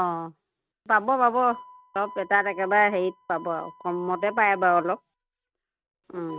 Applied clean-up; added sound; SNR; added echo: neural mask model RNNoise.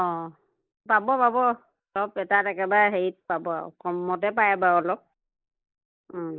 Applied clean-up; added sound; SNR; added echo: neural mask model Resemble Enhance denoiser.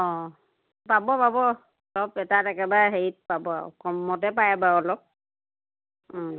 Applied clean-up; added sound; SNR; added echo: none; none; none; none.